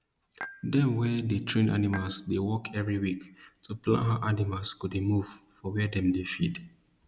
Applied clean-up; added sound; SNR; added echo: none; Dishes, pots, and pans / Chink, clink; 14 dB; none.